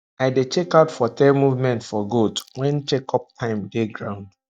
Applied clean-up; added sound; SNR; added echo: neural mask model DeepFilterNet 3.